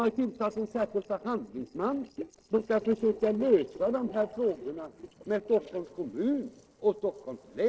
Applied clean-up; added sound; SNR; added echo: neural separator model SepFormer DNS4.